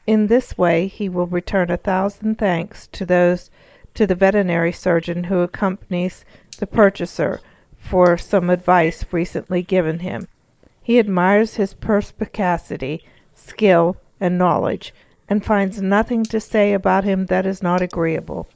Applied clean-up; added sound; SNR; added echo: neural mask model Resemble Enhance denoiser.